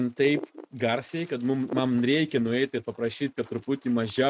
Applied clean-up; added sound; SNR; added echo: neural mask model RNNoise.